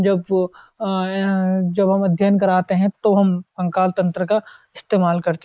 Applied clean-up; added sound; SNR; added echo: neural mask model Resemble Enhance denoiser.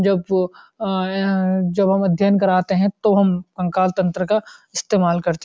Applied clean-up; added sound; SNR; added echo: none; none; none; none.